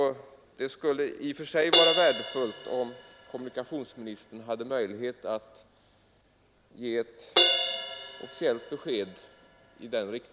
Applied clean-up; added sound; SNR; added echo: none; Crash cymbal; 0 dB; none.